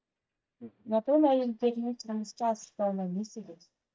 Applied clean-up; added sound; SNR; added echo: neural mask model DeepFilterNet 3.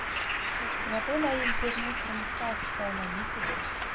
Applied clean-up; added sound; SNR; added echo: none; Bird; -4 dB; reverberation time 0.2 s.